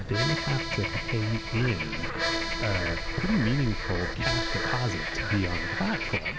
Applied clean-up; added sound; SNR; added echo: none; Accordion + Bird / Frog; 0 dB; none.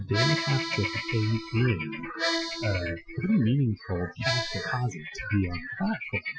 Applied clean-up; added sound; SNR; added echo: classical method Wiener filter.